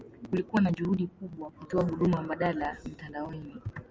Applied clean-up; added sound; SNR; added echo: none; none; none; none.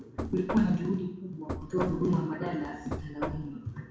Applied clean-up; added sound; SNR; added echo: none; Knock; 8 dB; reverberation time 0.6 s.